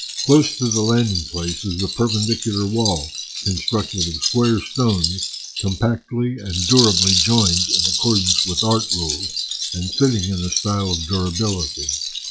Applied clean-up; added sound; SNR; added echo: classical method log-MMSE.